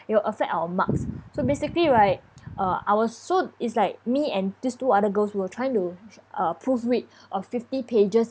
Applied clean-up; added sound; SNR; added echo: none; none; none; none.